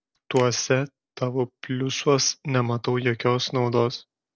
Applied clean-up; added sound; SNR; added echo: neural separator model SepFormer DNS4.